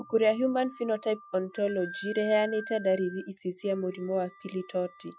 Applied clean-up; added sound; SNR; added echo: classical method Wiener filter.